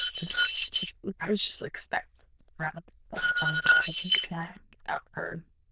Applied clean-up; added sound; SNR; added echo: neural diffusion model UNIVERSE++.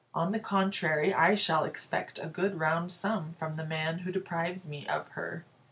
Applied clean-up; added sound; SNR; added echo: none; none; none; none.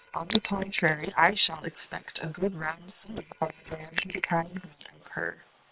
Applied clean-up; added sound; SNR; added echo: neural separator model SepFormer WHAM!.